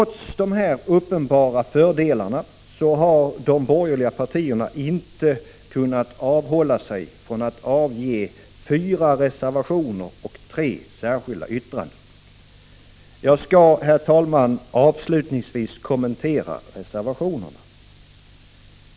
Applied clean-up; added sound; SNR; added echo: none; none; none; none.